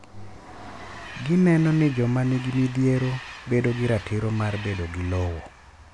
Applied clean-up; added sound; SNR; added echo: none; Train; 17 dB; none.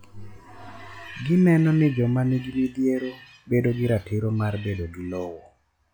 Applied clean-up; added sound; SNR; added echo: classical method log-MMSE.